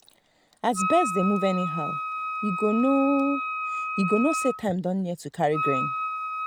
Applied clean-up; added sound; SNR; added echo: none; Wind instrument, woodwind instrument; 4 dB; none.